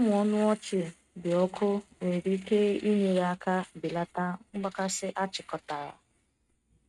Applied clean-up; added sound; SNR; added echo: neural mask model RNNoise.